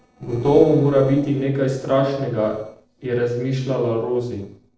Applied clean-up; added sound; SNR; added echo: neural separator model SepFormer DNS4.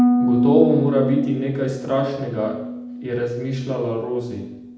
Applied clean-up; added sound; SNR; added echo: none; Harp; 1 dB; reverberation time 0.8 s.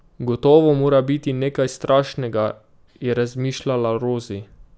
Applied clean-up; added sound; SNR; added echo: none; none; none; none.